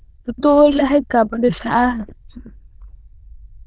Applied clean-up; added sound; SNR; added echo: neural diffusion model UNIVERSE++.